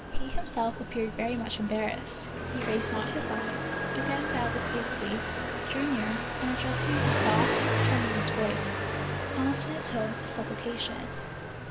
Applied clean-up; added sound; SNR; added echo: none; Motorcycle; -2 dB; reverberation time 1.3 s.